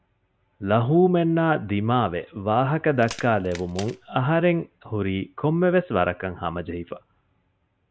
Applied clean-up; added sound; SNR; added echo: none; Crack; 18 dB; none.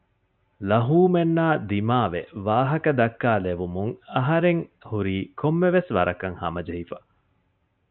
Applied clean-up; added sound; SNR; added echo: none; none; none; none.